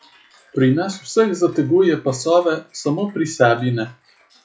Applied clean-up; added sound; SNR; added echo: classical method log-MMSE.